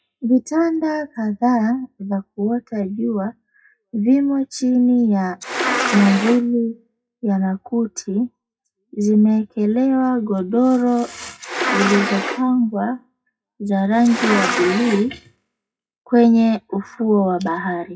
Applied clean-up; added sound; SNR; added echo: classical method WPE with log-MMSE.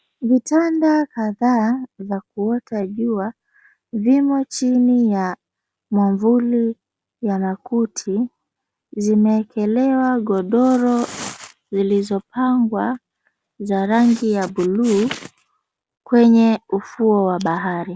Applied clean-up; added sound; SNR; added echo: none; none; none; none.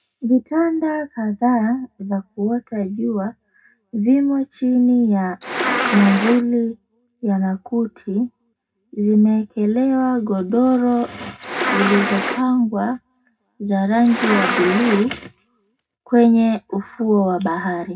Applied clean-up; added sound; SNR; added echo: none; Insect; 2 dB; reverberation time 0.2 s.